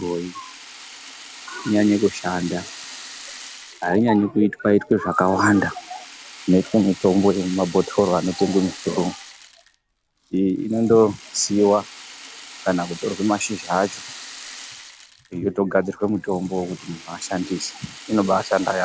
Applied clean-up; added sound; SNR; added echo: none; Rattle (instrument); 18 dB; none.